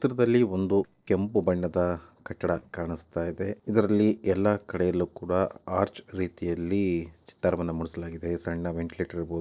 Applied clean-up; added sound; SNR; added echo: neural separator model SepFormer DNS4.